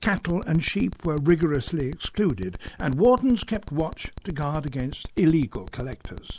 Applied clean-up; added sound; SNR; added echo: none; Alarm; 10 dB; none.